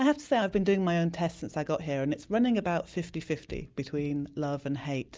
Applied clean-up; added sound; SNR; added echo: neural mask model DeepFilterNet 3.